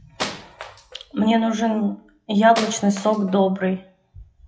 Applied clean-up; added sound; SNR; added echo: classical method WPE with log-MMSE.